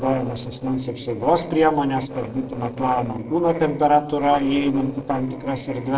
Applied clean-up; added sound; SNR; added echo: neural separator model SepFormer DNS4.